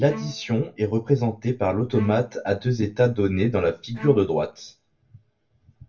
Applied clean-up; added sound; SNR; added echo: none; Bowed string instrument; 18 dB; reverberation time 0.2 s.